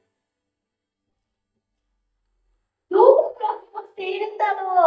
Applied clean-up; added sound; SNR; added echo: neural mask model DeepFilterNet 3.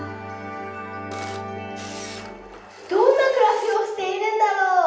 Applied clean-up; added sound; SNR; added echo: none; Camera; 18 dB; reverberation time 0.8 s.